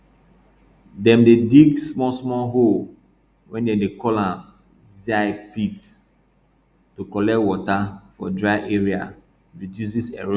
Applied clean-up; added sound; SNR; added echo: none; none; none; none.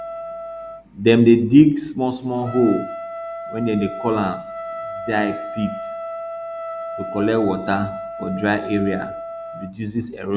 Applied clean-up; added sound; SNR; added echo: none; Trumpet; 10 dB; none.